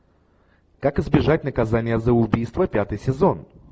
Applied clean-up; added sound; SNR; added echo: none; none; none; none.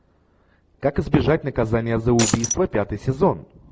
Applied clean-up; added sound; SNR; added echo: none; Shatter; 3 dB; none.